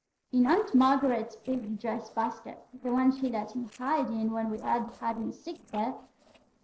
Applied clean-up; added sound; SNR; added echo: neural separator model SepFormer DNS4.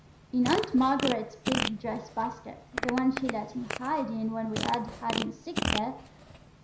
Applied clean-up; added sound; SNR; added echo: none; Fart; 5 dB; reverberation time 0.5 s.